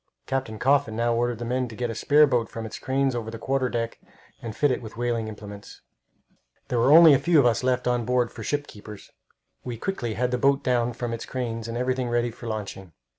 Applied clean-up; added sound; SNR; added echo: none; none; none; none.